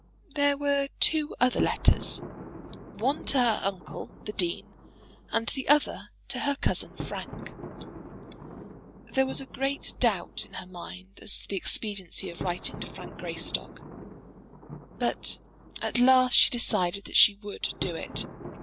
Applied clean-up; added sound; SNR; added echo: none; Thunder; 14 dB; none.